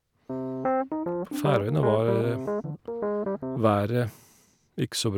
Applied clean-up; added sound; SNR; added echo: none; Piano; 1 dB; none.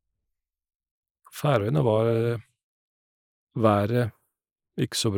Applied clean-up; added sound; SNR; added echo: neural mask model Resemble Enhance denoiser.